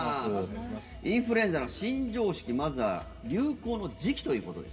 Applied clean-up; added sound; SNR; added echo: none; none; none; reverberation time 1.9 s.